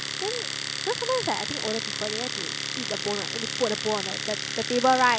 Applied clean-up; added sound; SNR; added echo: none; Domestic sounds, home sounds; 3 dB; none.